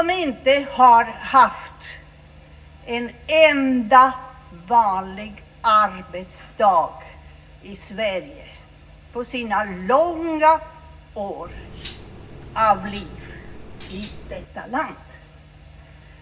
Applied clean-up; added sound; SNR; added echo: none; Cutlery, silverware; 15 dB; reverberation time 0.4 s.